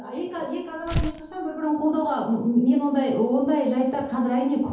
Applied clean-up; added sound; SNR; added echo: none; Tearing; 9 dB; reverberation time 0.8 s.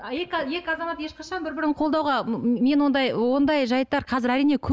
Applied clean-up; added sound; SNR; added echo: none; none; none; none.